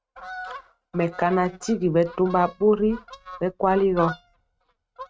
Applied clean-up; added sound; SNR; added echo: neural mask model RNNoise.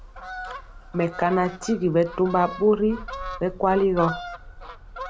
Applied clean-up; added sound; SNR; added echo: none; Fowl; 12 dB; none.